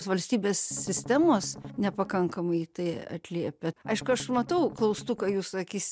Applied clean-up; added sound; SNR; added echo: none; Strum; 14 dB; none.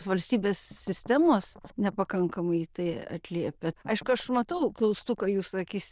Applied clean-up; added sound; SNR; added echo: neural diffusion model UNIVERSE++.